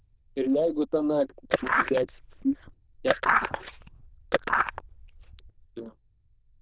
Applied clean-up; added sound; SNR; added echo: neural diffusion model UNIVERSE++.